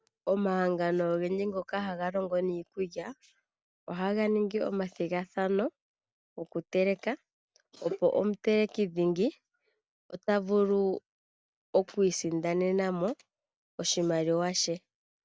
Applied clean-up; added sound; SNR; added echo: none; none; none; none.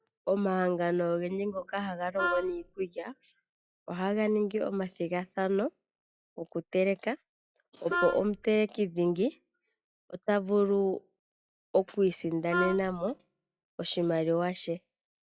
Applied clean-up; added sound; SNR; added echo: classical method log-MMSE.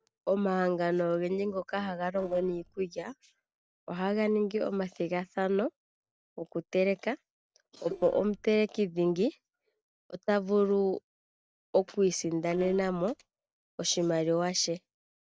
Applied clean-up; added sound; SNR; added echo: neural separator model SepFormer DNS4.